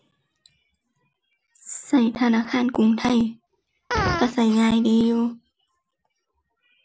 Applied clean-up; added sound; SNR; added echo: none; Fart; 7 dB; none.